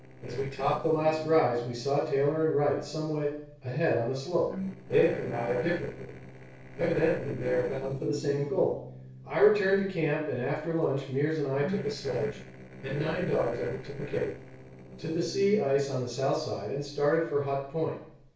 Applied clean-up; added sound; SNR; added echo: neural separator model SepFormer DNS4.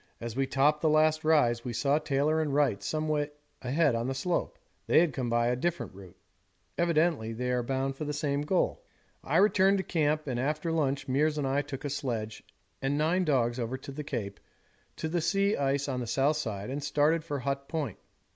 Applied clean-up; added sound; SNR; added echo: none; none; none; none.